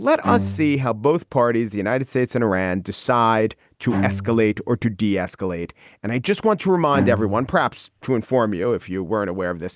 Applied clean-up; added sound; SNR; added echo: none; Bowed string instrument; 9 dB; none.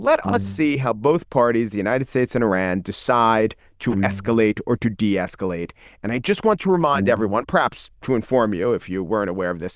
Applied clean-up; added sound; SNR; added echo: neural diffusion model UNIVERSE++.